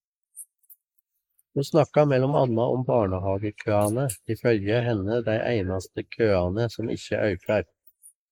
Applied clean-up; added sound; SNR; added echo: neural mask model Resemble Enhance denoiser.